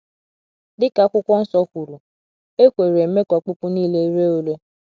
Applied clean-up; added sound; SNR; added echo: none; none; none; none.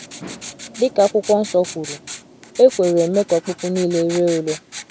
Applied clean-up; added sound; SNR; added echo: none; Writing; 15 dB; none.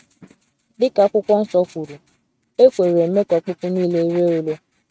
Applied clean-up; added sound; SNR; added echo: neural mask model RNNoise.